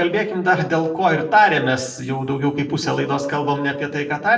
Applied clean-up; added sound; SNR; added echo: none; none; none; reverberation time 0.5 s.